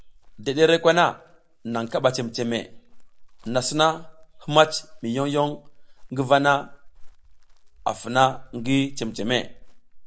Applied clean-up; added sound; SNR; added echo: none; Chirp, tweet; 17 dB; none.